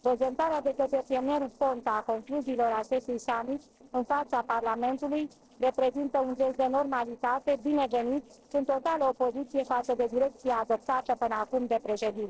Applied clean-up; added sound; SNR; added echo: neural separator model SepFormer DNS4.